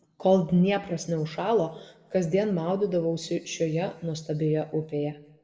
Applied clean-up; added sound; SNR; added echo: none; none; none; reverberation time 1.1 s.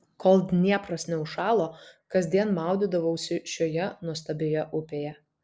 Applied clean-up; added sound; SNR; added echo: none; none; none; none.